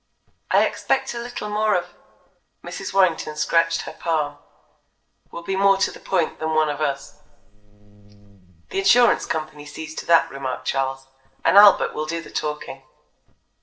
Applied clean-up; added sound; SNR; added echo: neural separator model SepFormer DNS4.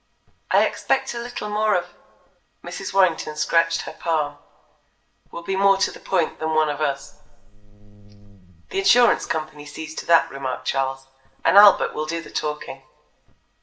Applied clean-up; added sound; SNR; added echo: none; Buzz; 19 dB; reverberation time 0.5 s.